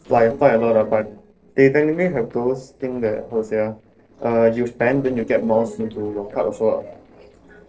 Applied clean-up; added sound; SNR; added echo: neural separator model SepFormer DNS4.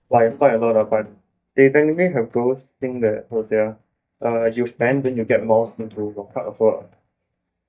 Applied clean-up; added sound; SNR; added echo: neural mask model DeepFilterNet 3.